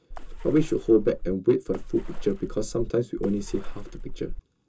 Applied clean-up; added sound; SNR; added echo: none; Water / Splash, splatter; 6 dB; reverberation time 0.2 s.